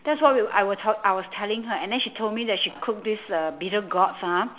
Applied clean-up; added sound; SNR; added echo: none; none; none; none.